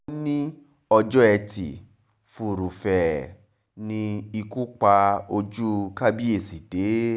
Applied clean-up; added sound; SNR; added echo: none; none; none; none.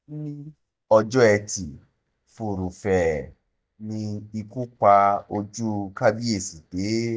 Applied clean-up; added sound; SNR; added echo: neural mask model DeepFilterNet 3.